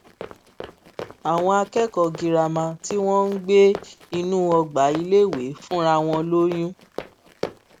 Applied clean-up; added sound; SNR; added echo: none; Run; 16 dB; none.